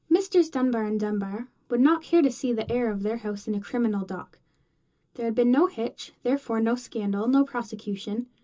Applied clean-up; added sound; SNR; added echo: none; none; none; reverberation time 0.2 s.